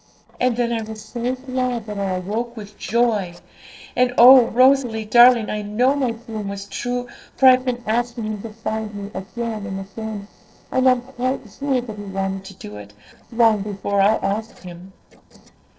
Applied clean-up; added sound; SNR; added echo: neural separator model SepFormer DNS4.